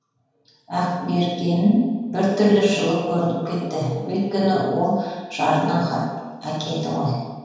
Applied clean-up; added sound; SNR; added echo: none; none; none; reverberation time 1.2 s.